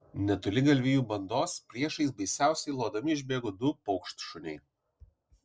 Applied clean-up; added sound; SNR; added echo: none; none; none; none.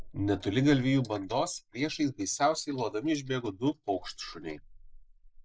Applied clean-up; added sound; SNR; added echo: neural mask model Resemble Enhance denoiser.